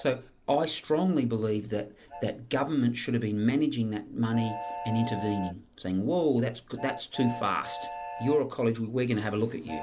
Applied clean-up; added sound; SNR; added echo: none; Train; 14 dB; none.